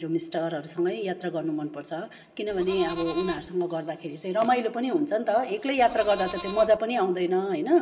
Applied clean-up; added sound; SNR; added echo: none; Livestock, farm animals, working animals; 13 dB; reverberation time 1.1 s.